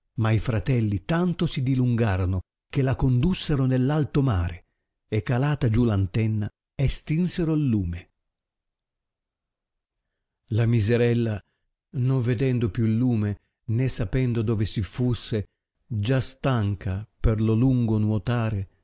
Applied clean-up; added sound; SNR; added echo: none; none; none; none.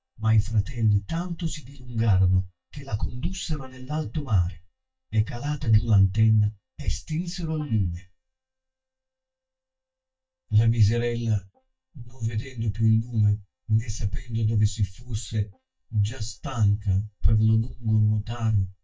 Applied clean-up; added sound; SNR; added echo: neural mask model DeepFilterNet 3.